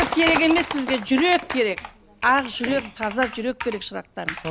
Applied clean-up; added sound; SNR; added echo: none; Computer keyboard; 14 dB; none.